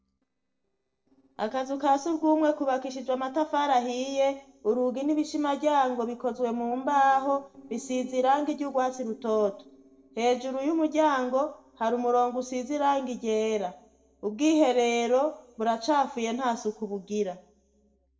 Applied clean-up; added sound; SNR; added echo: neural separator model SepFormer DNS4.